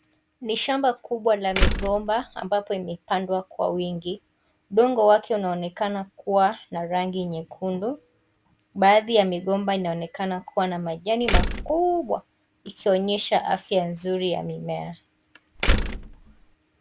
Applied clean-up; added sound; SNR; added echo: none; Slam; -1 dB; none.